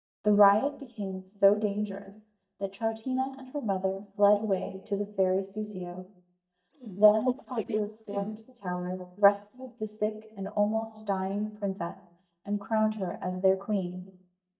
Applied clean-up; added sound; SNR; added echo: neural mask model DeepFilterNet 3.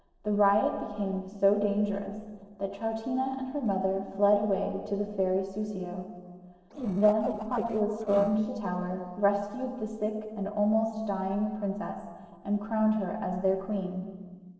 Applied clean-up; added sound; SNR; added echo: neural separator model SepFormer DNS4.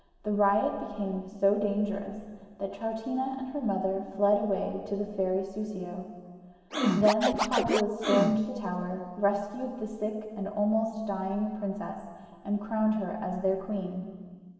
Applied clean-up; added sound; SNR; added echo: none; Scratching (performance technique); 0 dB; reverberation time 1.6 s.